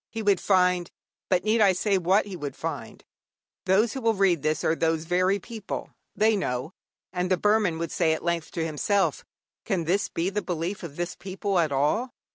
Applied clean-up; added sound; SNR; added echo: none; none; none; none.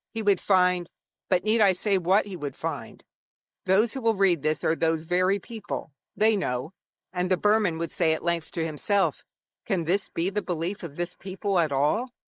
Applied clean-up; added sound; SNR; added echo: neural mask model Resemble Enhance denoiser.